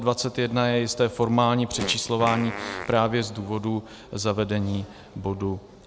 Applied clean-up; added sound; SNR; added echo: none; Fart; 11 dB; none.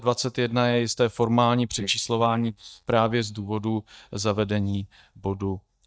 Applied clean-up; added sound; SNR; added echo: neural mask model DeepFilterNet 3.